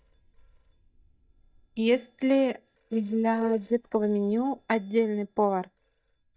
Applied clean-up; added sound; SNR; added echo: neural mask model DeepFilterNet 3.